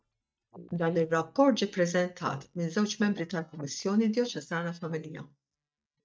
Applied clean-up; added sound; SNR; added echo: neural mask model DeepFilterNet 3.